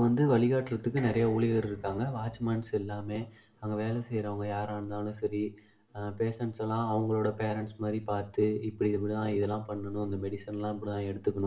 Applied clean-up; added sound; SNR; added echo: none; Dishes, pots, and pans; 18 dB; reverberation time 0.4 s.